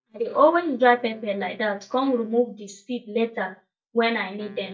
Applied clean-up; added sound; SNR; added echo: neural mask model DeepFilterNet 3.